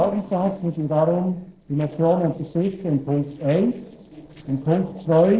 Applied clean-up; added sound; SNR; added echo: neural separator model SepFormer DNS4.